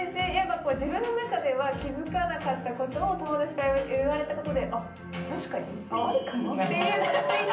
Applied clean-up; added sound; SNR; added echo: none; none; none; reverberation time 0.6 s.